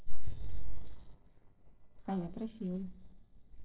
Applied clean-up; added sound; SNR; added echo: neural separator model SepFormer DNS4.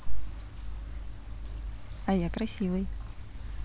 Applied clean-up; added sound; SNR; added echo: none; none; none; none.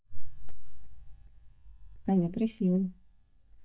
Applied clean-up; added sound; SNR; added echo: neural mask model DeepFilterNet 3.